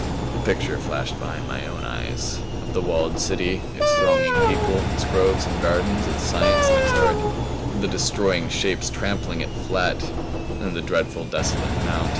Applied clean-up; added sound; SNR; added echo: none; Engine + Wind instrument, woodwind instrument; -3 dB; none.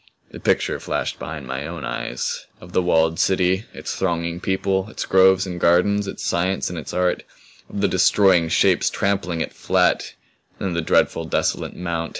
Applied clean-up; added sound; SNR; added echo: none; none; none; none.